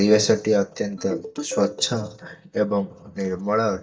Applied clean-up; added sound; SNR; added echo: neural mask model DeepFilterNet 3.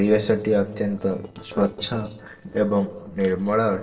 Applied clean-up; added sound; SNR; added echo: neural separator model SepFormer DNS4.